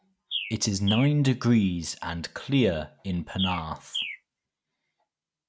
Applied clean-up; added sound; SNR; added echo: none; Bird; 11 dB; none.